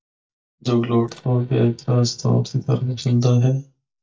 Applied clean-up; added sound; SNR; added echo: neural mask model DeepFilterNet 3.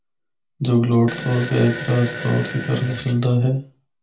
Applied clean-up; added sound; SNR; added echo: none; Fart; 11 dB; reverberation time 0.3 s.